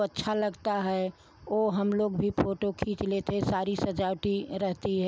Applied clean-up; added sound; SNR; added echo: none; none; none; none.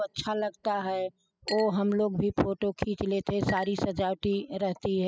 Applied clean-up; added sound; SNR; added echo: classical method spectral subtraction.